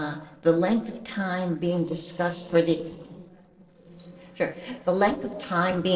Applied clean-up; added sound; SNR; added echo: neural separator model SepFormer DNS4.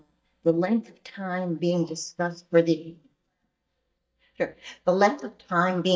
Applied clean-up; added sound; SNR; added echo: neural mask model DeepFilterNet 3.